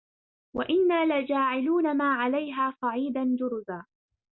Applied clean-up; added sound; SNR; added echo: none; none; none; none.